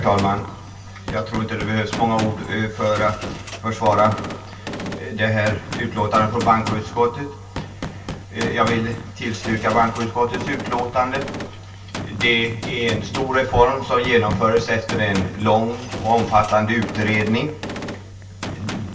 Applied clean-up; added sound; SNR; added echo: none; Gunshot, gunfire; 10 dB; reverberation time 0.2 s.